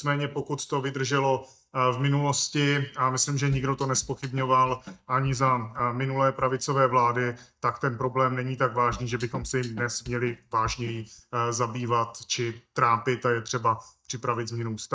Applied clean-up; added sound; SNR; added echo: neural mask model DeepFilterNet 3.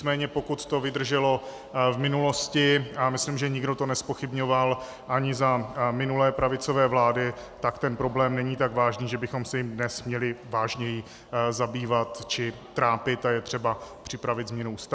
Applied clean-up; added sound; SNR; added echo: none; none; none; none.